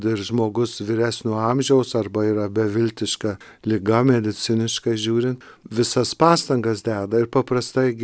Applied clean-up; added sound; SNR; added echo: none; none; none; none.